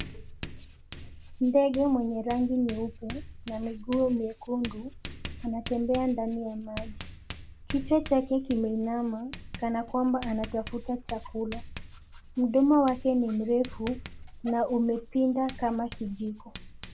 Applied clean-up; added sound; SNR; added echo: none; Writing; 13 dB; none.